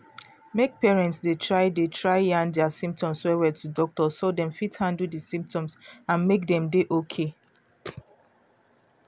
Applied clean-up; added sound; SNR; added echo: none; none; none; none.